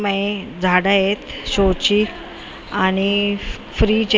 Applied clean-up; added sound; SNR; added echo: none; none; none; none.